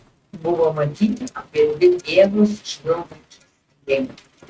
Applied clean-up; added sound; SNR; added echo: neural mask model RNNoise.